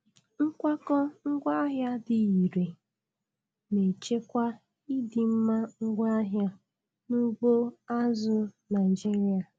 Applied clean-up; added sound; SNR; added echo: none; none; none; none.